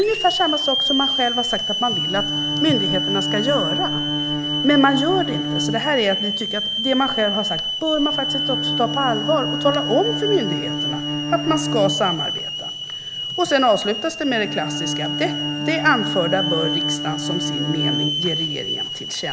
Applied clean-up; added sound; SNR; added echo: none; Bowed string instrument + Hiss / Alarm; 1 dB; none.